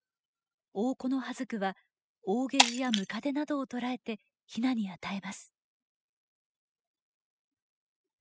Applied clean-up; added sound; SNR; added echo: classical method spectral subtraction.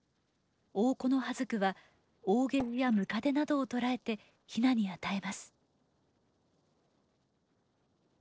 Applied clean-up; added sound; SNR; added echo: neural separator model SepFormer DNS4.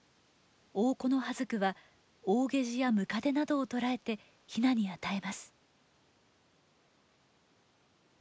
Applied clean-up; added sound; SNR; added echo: none; none; none; none.